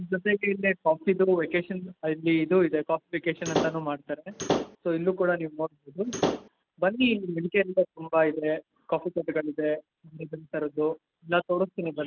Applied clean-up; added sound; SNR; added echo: none; Slam / Wood; 1 dB; none.